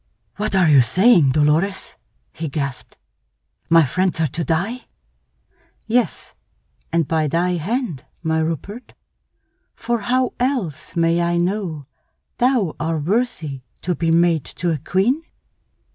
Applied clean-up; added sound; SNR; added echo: none; none; none; none.